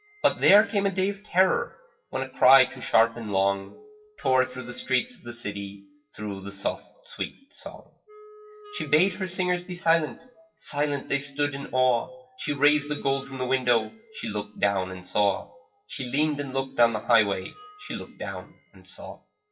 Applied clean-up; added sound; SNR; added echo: classical method WPE with log-MMSE.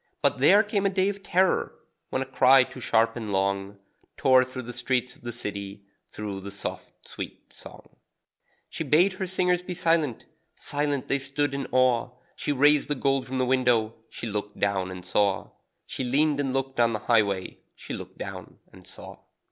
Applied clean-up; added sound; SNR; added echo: none; none; none; none.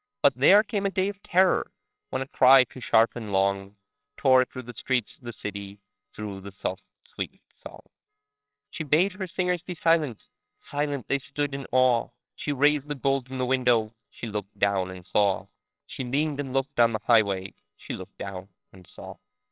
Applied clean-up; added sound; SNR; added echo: neural separator model SepFormer WHAMR!.